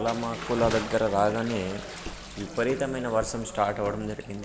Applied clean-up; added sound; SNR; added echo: none; Car + Bathtub (filling or washing) / Splash, splatter; 12 dB; none.